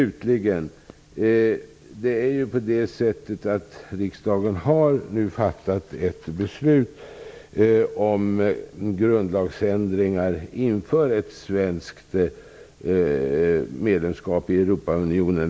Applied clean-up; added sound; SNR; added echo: none; none; none; none.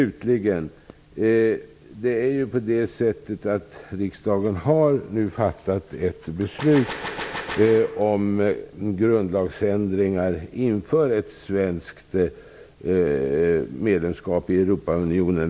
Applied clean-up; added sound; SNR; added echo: none; Gunshot, gunfire; 10 dB; none.